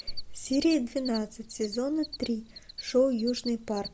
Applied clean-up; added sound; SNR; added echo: none; Cricket; 15 dB; none.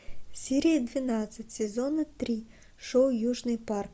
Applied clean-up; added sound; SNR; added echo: none; none; none; none.